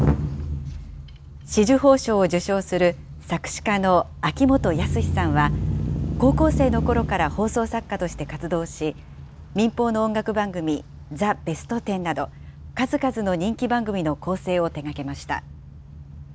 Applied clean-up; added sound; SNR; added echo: none; Engine starting / Accelerating, revving, vroom / Motor vehicle (road); 6 dB; none.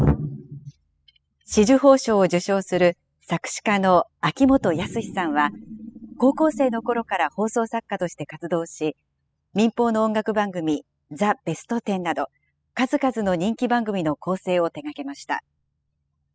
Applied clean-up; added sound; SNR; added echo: classical method spectral subtraction.